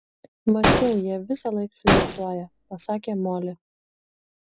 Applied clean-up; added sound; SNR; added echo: none; Explosion; -3 dB; none.